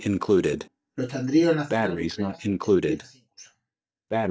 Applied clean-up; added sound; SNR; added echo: neural mask model DeepFilterNet 3.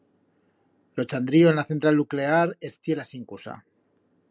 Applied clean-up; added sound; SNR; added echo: none; none; none; none.